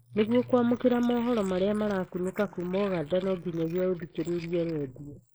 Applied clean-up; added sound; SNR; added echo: neural mask model Resemble Enhance denoiser.